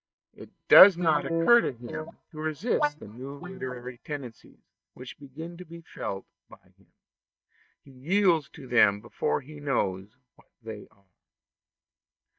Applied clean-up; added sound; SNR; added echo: neural mask model DeepFilterNet 3.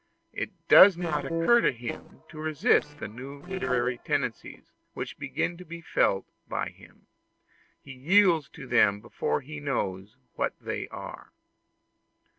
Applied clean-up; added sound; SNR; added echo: neural separator model SepFormer DNS4.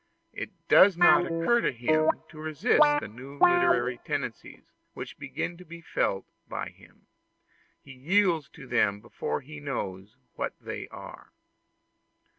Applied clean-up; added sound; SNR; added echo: none; Guitar; -3 dB; none.